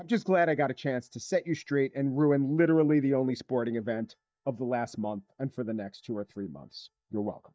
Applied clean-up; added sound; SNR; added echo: neural mask model DeepFilterNet 3.